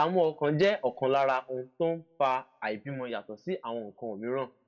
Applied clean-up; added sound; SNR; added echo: none; none; none; reverberation time 0.3 s.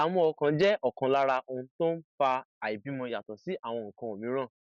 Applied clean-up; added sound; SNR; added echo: none; none; none; none.